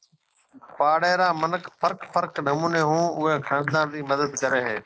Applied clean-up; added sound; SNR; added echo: neural mask model Resemble Enhance denoiser.